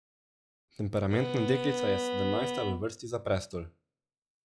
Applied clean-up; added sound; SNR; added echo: classical method log-MMSE.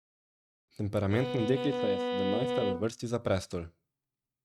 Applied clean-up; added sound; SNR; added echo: neural mask model RNNoise.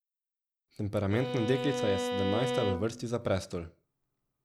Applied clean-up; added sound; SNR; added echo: none; Bowed string instrument; 1 dB; none.